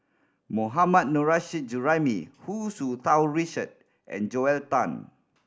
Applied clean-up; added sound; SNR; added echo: none; none; none; none.